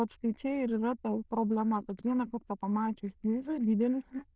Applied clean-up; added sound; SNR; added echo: neural diffusion model UNIVERSE++.